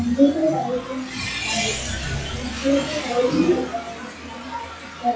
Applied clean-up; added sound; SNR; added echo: classical method WPE with log-MMSE.